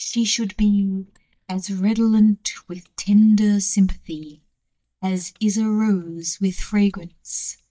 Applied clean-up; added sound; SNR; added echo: neural mask model DeepFilterNet 3.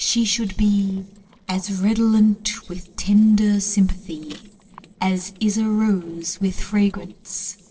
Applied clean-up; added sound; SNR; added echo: neural separator model SepFormer DNS4.